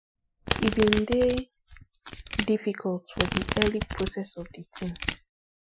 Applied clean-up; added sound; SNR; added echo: classical method Wiener filter.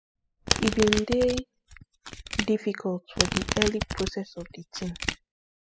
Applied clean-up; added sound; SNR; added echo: classical method spectral subtraction.